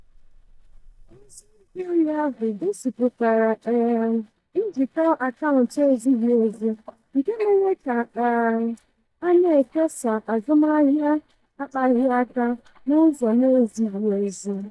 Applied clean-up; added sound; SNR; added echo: neural mask model DeepFilterNet 3.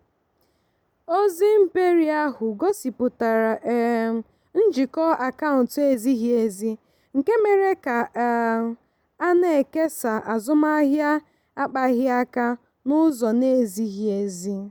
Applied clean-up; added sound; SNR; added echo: none; none; none; none.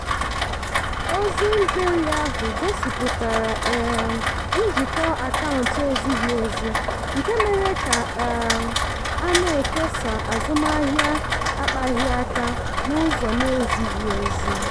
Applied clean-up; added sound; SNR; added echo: none; Rain; -1 dB; none.